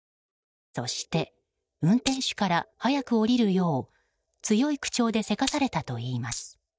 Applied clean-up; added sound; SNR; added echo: neural mask model DeepFilterNet 3.